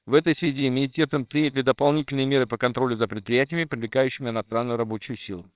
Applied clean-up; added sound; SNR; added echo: neural separator model SepFormer WHAMR!.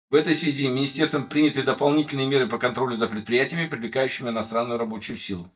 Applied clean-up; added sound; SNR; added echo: neural mask model DeepFilterNet 3.